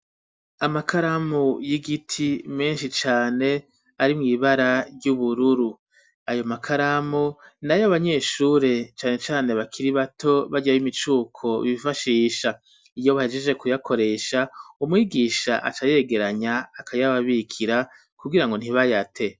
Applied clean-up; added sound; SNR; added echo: none; none; none; none.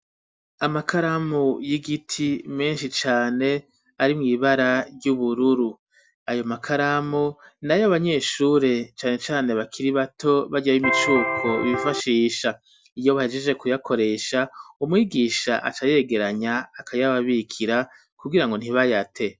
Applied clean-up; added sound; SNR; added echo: none; Electric guitar; 1 dB; none.